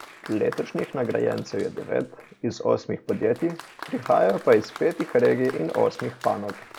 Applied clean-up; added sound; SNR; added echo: none; Applause; 18 dB; none.